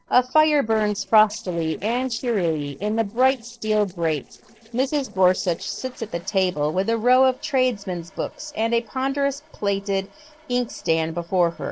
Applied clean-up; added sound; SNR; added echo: neural separator model SepFormer DNS4.